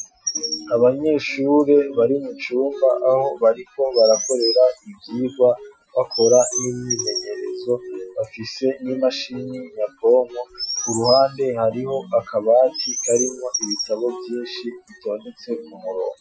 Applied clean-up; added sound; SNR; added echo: classical method Wiener filter.